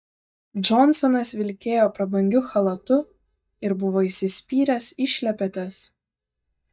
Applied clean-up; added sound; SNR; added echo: neural mask model DeepFilterNet 3.